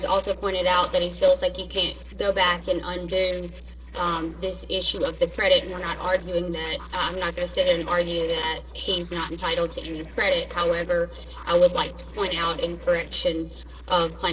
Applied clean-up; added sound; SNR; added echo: neural separator model SepFormer DNS4.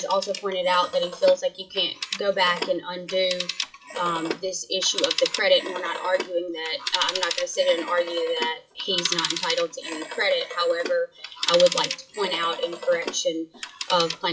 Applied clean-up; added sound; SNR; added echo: classical method WPE with log-MMSE.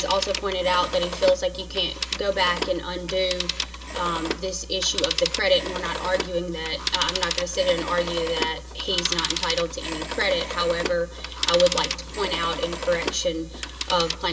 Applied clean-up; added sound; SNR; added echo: none; Telephone; 6 dB; reverberation time 0.2 s.